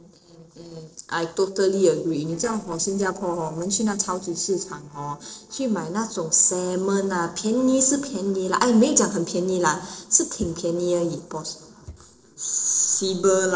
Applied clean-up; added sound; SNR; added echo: neural separator model SepFormer DNS4.